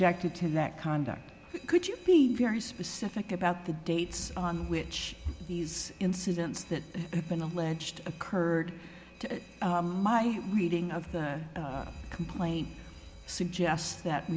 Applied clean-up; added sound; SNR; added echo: none; Alarm; 20 dB; none.